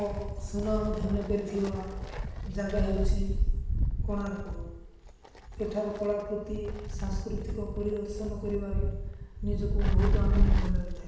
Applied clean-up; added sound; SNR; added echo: none; Wind; -4 dB; reverberation time 1.0 s.